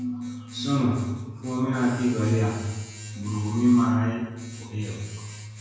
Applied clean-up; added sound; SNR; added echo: none; Domestic sounds, home sounds; 14 dB; reverberation time 1.0 s.